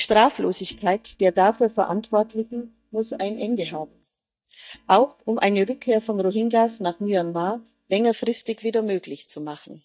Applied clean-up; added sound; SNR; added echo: neural mask model DeepFilterNet 3.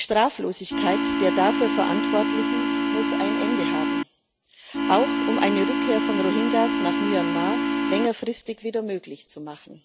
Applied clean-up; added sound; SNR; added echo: none; Organ; -3 dB; none.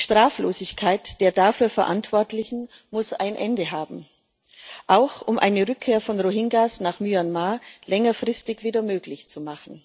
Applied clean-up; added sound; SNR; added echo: none; none; none; none.